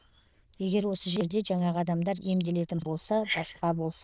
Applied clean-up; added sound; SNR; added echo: neural diffusion model UNIVERSE++.